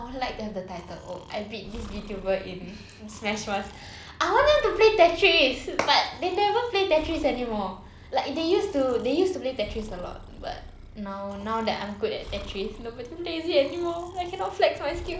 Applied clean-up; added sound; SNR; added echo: none; Breathing; 17 dB; none.